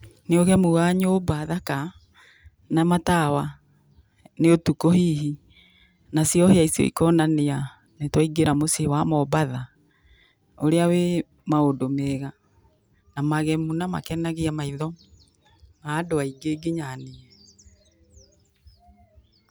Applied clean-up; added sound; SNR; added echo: none; none; none; none.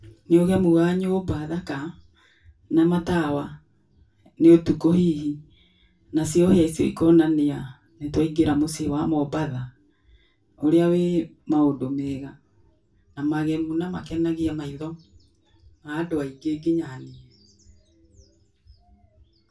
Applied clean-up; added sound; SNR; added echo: none; none; none; reverberation time 0.2 s.